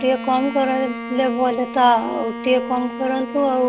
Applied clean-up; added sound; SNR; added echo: none; Bowed string instrument; 10 dB; none.